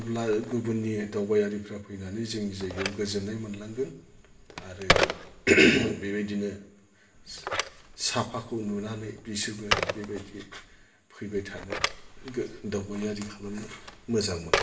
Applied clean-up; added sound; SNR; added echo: none; Telephone; 5 dB; reverberation time 0.7 s.